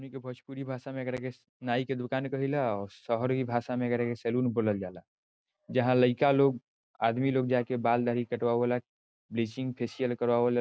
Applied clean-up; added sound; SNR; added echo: none; none; none; none.